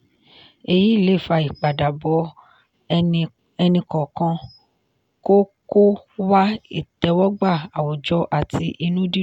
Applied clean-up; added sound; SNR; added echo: none; none; none; none.